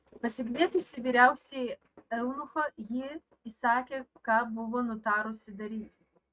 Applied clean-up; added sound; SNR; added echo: neural mask model RNNoise.